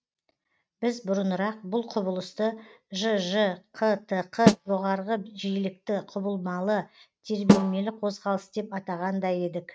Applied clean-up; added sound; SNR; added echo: neural mask model RNNoise.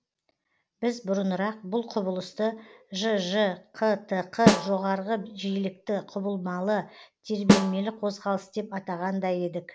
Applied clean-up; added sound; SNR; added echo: none; Snare drum; -2 dB; none.